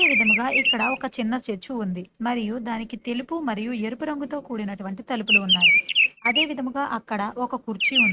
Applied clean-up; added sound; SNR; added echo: neural mask model RNNoise.